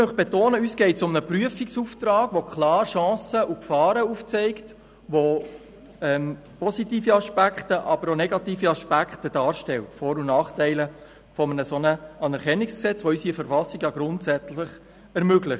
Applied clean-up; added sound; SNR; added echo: none; none; none; none.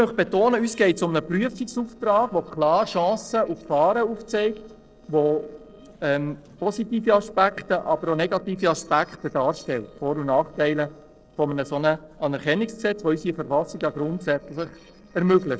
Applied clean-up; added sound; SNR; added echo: neural separator model SepFormer DNS4.